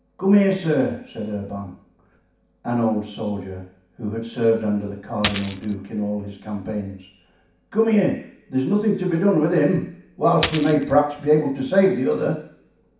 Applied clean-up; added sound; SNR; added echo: none; Coin (dropping); 6 dB; reverberation time 0.6 s.